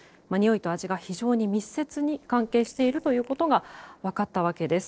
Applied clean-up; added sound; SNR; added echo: neural separator model SepFormer DNS4.